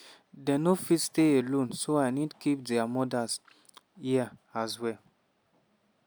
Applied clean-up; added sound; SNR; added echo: none; none; none; none.